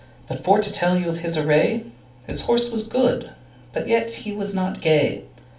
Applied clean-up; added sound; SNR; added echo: none; Thump, thud; 20 dB; reverberation time 0.3 s.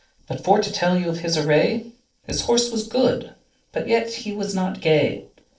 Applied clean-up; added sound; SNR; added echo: neural separator model SepFormer DNS4.